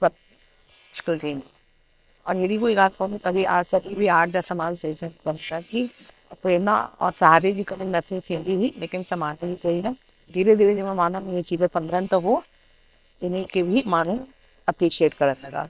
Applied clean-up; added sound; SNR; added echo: neural separator model SepFormer WHAM!.